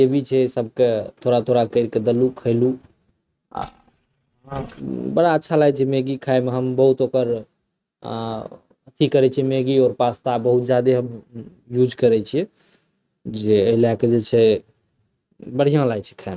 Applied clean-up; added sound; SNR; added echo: neural mask model RNNoise.